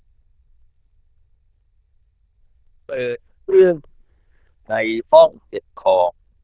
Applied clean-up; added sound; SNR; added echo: neural diffusion model UNIVERSE++.